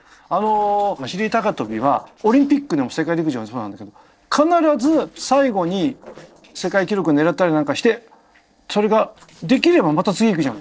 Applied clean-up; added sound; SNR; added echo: neural separator model SepFormer DNS4.